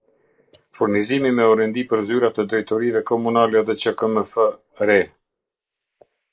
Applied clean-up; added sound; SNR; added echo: neural mask model Resemble Enhance denoiser.